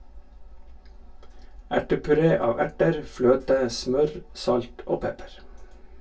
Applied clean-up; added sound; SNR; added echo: none; none; none; reverberation time 0.1 s.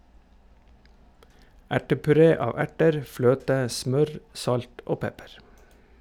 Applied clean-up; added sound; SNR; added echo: none; none; none; none.